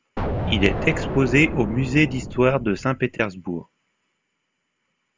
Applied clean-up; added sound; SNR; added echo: none; Explosion; 5 dB; none.